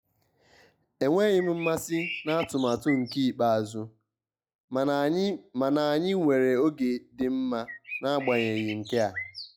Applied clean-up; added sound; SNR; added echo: classical method log-MMSE.